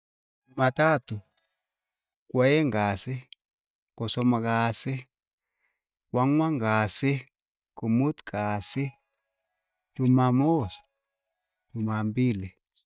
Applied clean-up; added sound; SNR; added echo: neural mask model DeepFilterNet 3.